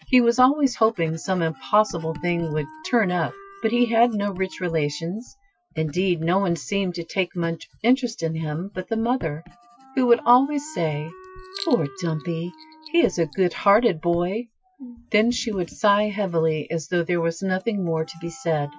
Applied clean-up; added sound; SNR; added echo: classical method Wiener filter.